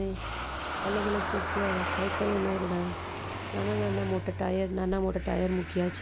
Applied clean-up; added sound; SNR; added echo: none; Engine starting / Motor vehicle (road); 3 dB; none.